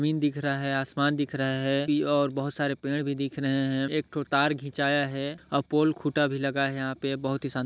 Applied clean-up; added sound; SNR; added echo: none; none; none; none.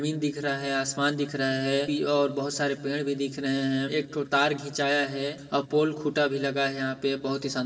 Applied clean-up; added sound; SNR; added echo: none; none; none; reverberation time 2.1 s.